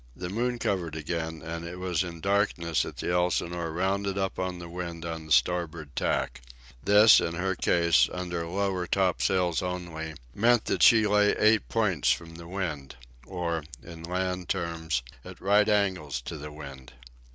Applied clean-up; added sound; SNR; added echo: none; none; none; none.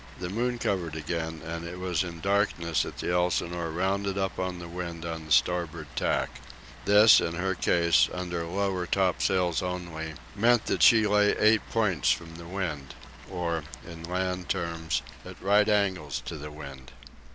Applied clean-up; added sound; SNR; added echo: none; Water; 19 dB; none.